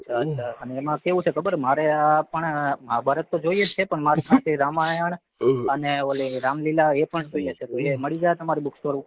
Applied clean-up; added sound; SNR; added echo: neural mask model Resemble Enhance denoiser.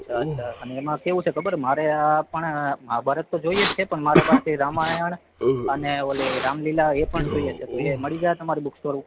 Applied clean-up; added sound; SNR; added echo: none; Respiratory sounds; 4 dB; none.